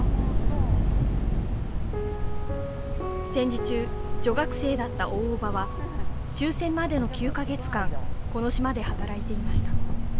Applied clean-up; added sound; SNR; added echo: none; Cricket; -1 dB; none.